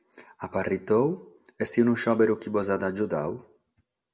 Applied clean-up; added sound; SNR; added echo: none; none; none; none.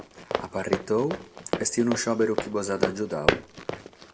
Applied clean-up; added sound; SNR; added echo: none; Run; 2 dB; none.